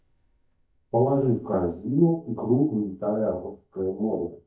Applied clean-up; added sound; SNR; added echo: neural mask model DeepFilterNet 3.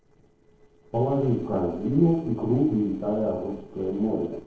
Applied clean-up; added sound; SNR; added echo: neural separator model SepFormer DNS4.